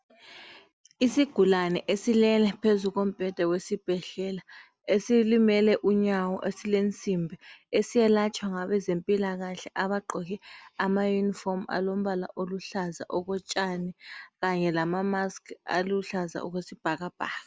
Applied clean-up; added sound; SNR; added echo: none; none; none; none.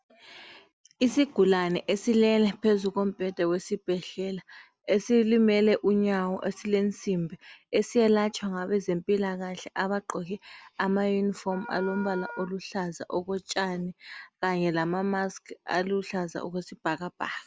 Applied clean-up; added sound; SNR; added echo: none; Wind instrument, woodwind instrument; 16 dB; none.